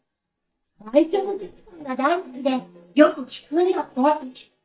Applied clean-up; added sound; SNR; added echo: neural mask model DeepFilterNet 3.